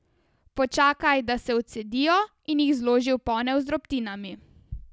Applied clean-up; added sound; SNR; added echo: none; none; none; none.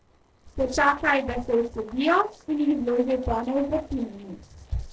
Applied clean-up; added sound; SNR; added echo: neural separator model SepFormer DNS4.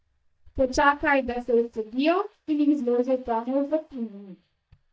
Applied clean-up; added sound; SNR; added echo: neural mask model DeepFilterNet 3.